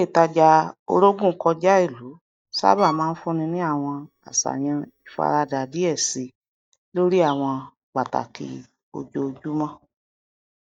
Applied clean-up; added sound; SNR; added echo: neural mask model DeepFilterNet 3.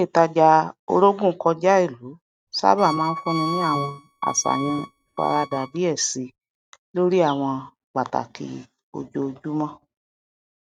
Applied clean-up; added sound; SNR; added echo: neural mask model RNNoise.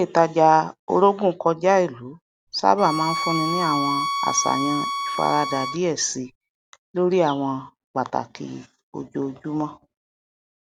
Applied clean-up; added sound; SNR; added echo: none; Bowed string instrument; 4 dB; none.